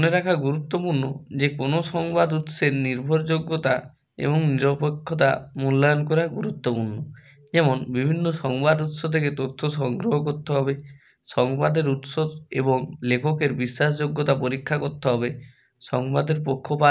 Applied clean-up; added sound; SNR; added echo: none; none; none; none.